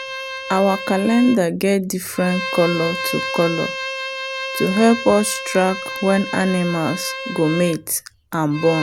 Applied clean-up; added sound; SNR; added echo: none; Bowed string instrument; 8 dB; none.